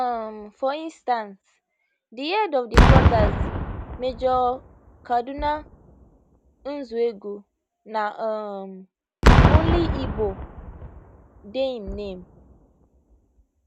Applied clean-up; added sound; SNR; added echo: none; Boom; -4 dB; none.